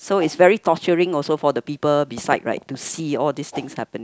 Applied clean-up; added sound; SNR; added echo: none; Whoosh, swoosh, swish; 16 dB; none.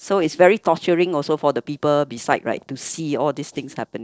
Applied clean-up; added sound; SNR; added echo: neural separator model SepFormer DNS4.